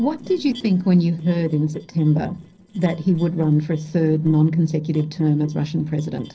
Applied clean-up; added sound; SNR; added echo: neural separator model SepFormer DNS4.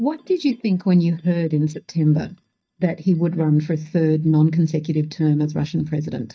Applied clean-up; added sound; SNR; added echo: neural mask model DeepFilterNet 3.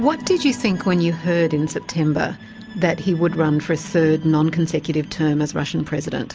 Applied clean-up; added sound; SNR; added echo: none; none; none; none.